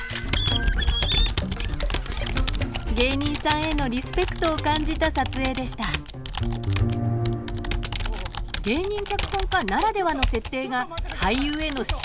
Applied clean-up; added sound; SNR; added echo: none; Computer keyboard; 1 dB; none.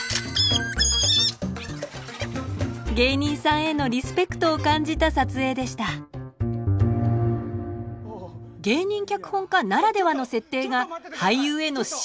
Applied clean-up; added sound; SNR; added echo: none; none; none; none.